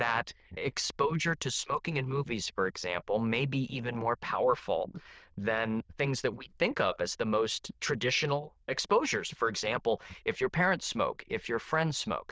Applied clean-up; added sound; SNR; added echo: neural diffusion model UNIVERSE++.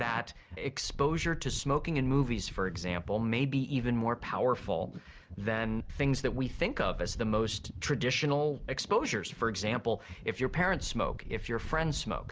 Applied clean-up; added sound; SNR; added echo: none; Wind; 10 dB; none.